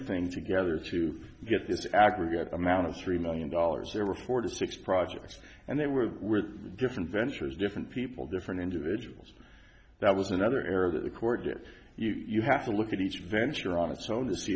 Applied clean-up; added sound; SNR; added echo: none; none; none; none.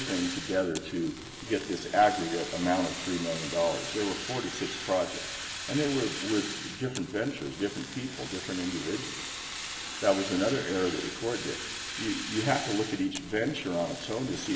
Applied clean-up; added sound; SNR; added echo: none; Fire; 8 dB; reverberation time 1.9 s.